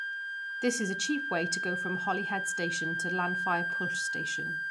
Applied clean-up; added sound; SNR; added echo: none; Wind instrument, woodwind instrument; -1 dB; none.